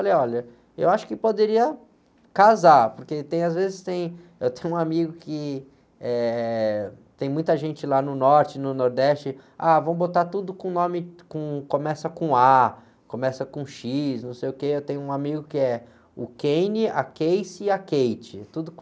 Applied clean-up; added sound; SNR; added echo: none; none; none; none.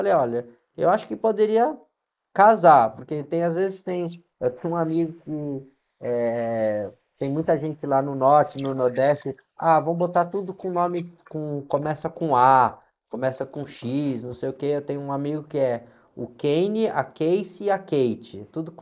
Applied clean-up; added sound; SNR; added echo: neural mask model Resemble Enhance denoiser.